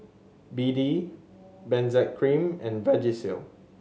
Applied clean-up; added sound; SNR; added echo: none; none; none; none.